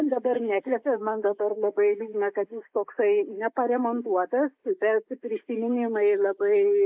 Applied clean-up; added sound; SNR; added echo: neural mask model Resemble Enhance denoiser.